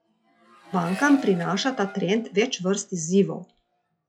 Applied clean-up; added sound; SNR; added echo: classical method log-MMSE.